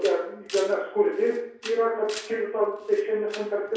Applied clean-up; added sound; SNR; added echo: none; Camera; 18 dB; reverberation time 0.6 s.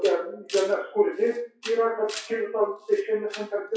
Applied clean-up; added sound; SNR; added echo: classical method WPE with log-MMSE.